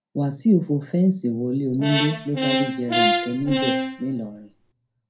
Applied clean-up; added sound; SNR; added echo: none; Brass instrument; 1 dB; reverberation time 0.2 s.